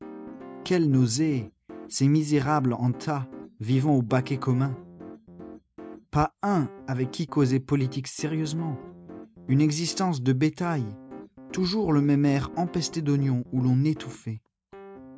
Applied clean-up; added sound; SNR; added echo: none; Piano; 17 dB; none.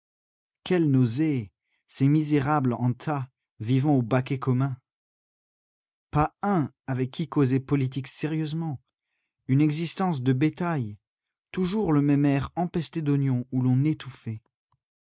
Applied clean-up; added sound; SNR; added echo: none; none; none; none.